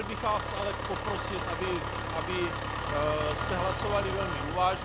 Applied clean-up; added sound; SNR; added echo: none; Engine; 0 dB; none.